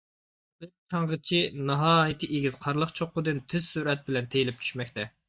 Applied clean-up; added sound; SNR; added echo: neural mask model DeepFilterNet 3.